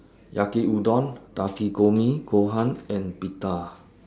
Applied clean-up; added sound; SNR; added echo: none; none; none; none.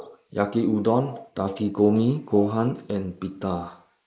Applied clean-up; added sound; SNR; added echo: neural mask model Resemble Enhance denoiser.